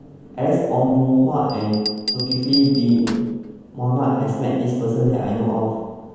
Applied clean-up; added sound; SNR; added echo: none; Bell; 13 dB; reverberation time 1.2 s.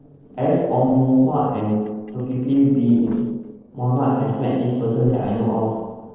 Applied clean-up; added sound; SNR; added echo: neural separator model SepFormer DNS4.